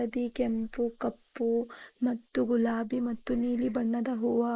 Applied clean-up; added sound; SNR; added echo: neural mask model Resemble Enhance denoiser.